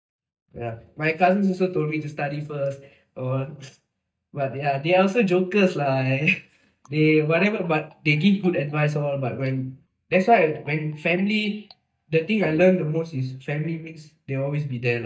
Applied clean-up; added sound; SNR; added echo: neural mask model DeepFilterNet 3.